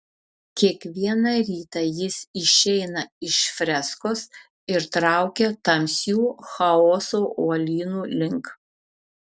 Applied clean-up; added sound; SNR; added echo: none; none; none; none.